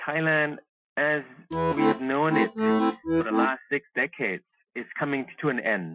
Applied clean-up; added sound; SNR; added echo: classical method Wiener filter.